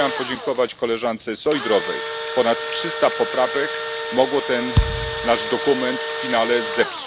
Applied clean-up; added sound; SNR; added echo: none; Engine / Drill + Thump, thud; 3 dB; none.